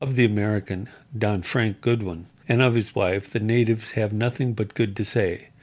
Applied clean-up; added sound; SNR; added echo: none; none; none; none.